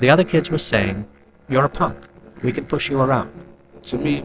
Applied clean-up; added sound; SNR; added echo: neural separator model SepFormer DNS4.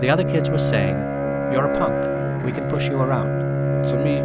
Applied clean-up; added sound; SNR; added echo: none; Bowed string instrument; -4 dB; none.